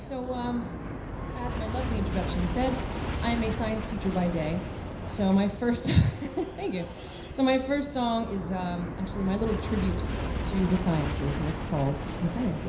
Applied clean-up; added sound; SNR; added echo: none; Aircraft; 4 dB; reverberation time 0.5 s.